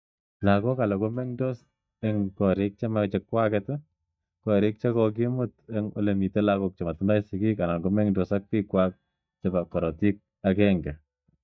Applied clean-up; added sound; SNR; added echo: neural mask model DeepFilterNet 3.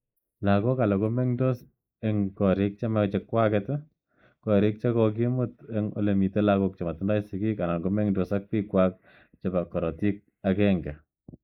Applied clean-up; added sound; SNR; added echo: neural mask model Resemble Enhance denoiser.